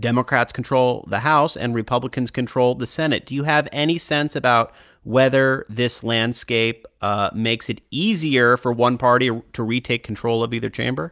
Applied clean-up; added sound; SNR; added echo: none; none; none; none.